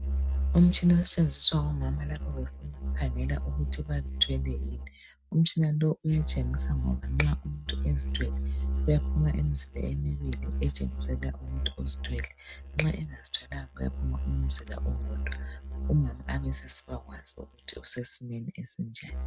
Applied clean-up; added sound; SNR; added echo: neural mask model RNNoise.